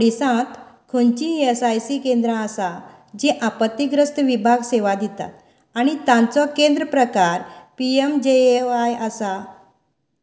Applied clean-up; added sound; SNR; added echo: none; none; none; none.